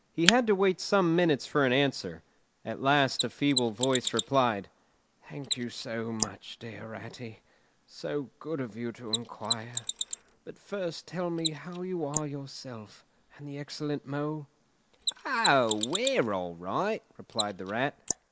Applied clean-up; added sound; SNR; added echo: neural mask model Resemble Enhance denoiser.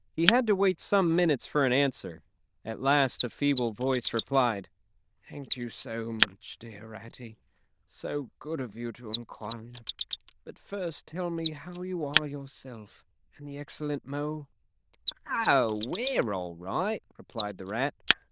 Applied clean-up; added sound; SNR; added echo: neural diffusion model UNIVERSE++.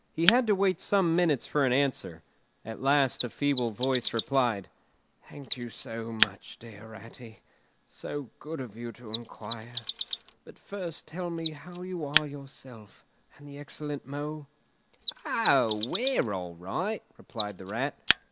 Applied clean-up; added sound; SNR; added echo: none; Mechanisms; 5 dB; none.